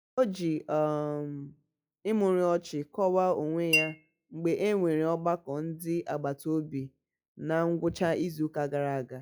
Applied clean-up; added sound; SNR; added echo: classical method log-MMSE.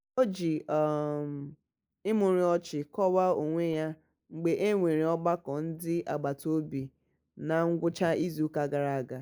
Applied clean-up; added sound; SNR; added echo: neural mask model Resemble Enhance denoiser.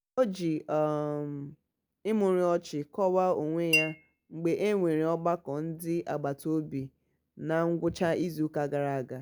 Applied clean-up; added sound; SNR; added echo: none; Chink, clink; 3 dB; none.